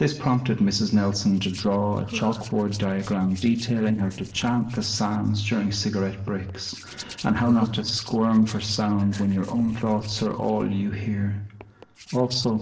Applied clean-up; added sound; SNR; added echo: neural separator model SepFormer DNS4.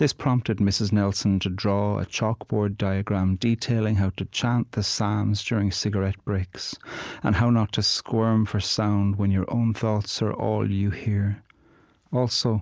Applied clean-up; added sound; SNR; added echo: none; none; none; none.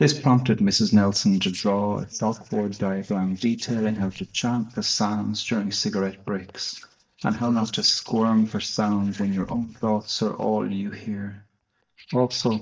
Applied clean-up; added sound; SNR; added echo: neural mask model DeepFilterNet 3.